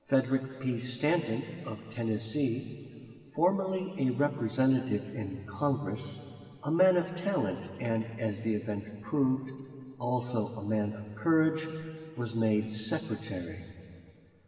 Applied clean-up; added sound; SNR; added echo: none; none; none; reverberation time 2.4 s.